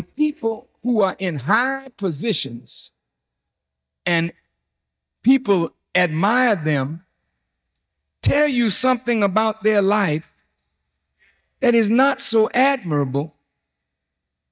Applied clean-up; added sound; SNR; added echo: neural mask model DeepFilterNet 3.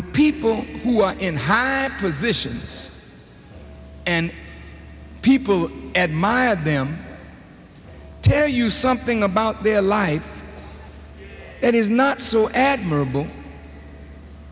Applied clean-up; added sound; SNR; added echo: none; Musical instrument + Cheering; 20 dB; none.